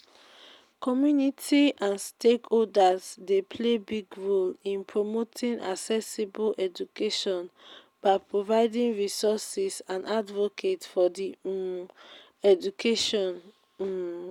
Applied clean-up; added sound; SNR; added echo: none; none; none; none.